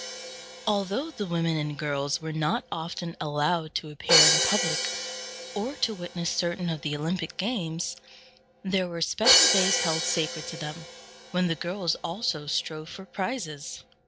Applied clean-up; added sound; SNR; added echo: none; Crash cymbal; 1 dB; none.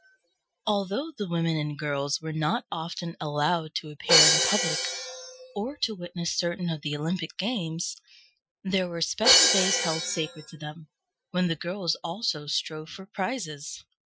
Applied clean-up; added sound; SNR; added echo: classical method Wiener filter.